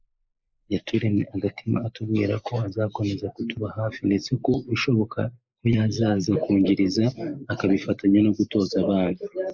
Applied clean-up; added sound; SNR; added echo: neural mask model Resemble Enhance denoiser.